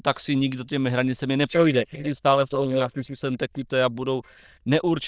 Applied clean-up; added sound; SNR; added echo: neural diffusion model UNIVERSE++.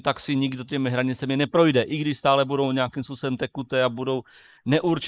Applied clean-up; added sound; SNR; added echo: neural mask model Resemble Enhance denoiser.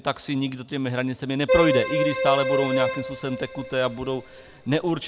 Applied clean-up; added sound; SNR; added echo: none; Keyboard (musical); 1 dB; none.